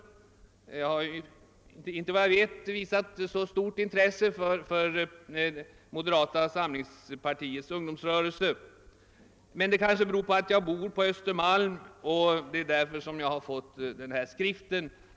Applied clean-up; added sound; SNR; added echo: none; none; none; none.